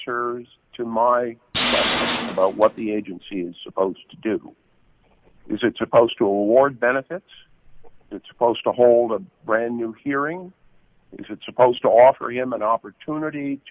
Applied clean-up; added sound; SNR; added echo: none; Tools; 3 dB; none.